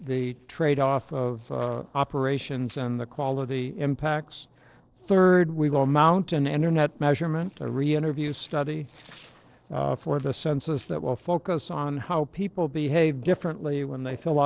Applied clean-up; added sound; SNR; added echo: neural separator model SepFormer DNS4.